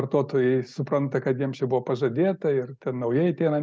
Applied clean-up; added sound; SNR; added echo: none; none; none; none.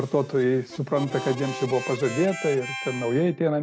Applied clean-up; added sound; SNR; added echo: none; Harmonica; 12 dB; none.